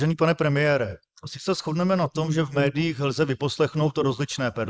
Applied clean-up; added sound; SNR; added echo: neural mask model Resemble Enhance denoiser.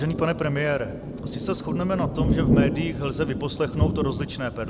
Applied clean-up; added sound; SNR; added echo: none; Thunder; -1 dB; none.